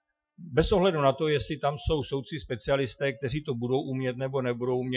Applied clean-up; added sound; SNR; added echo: classical method Wiener filter.